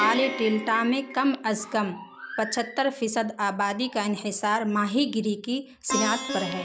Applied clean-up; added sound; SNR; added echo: none; Plucked string instrument; 10 dB; none.